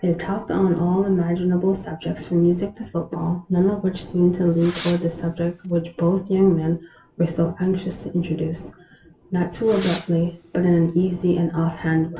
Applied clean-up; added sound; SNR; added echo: none; Fireworks; 13 dB; reverberation time 0.2 s.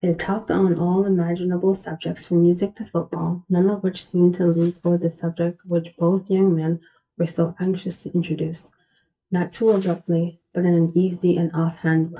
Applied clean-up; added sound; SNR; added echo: neural mask model DeepFilterNet 3.